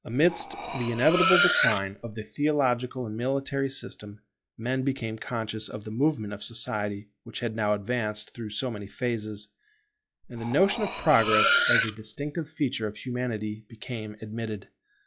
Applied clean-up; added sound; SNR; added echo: classical method log-MMSE.